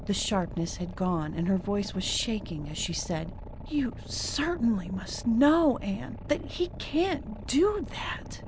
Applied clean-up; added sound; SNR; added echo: none; Boat, Water vehicle; 11 dB; none.